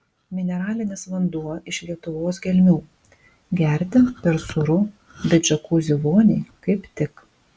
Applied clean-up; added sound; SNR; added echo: none; none; none; none.